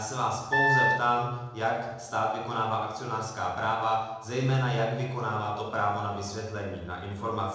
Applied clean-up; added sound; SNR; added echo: none; Wind instrument, woodwind instrument; -3 dB; reverberation time 0.9 s.